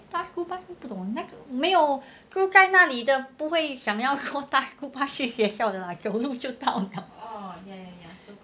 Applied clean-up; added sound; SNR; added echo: none; none; none; none.